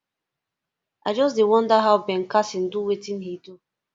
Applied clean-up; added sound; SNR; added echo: none; none; none; none.